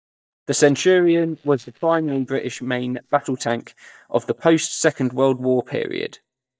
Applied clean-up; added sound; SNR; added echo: neural mask model DeepFilterNet 3.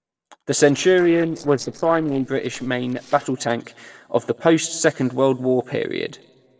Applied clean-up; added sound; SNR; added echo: neural separator model SepFormer DNS4.